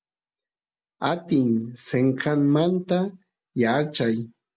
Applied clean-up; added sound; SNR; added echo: none; none; none; none.